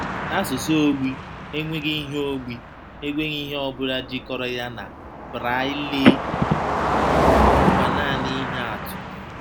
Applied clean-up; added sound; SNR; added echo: none; Car passing by + Telephone; -3 dB; none.